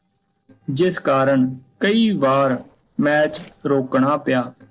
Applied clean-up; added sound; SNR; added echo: neural separator model SepFormer DNS4.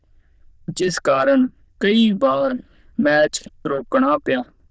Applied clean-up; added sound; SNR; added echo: neural diffusion model UNIVERSE++.